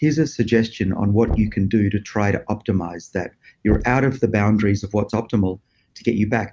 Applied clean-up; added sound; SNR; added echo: neural mask model RNNoise.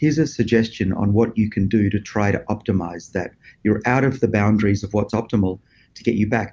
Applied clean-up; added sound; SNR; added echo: none; none; none; none.